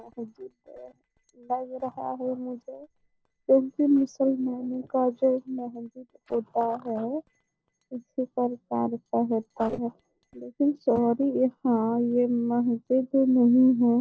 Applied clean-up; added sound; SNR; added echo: neural separator model SepFormer DNS4.